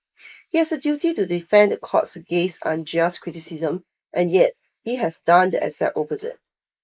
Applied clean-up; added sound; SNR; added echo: neural mask model Resemble Enhance denoiser.